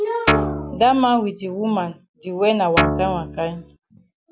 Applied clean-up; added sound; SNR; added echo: none; Guitar; 1 dB; none.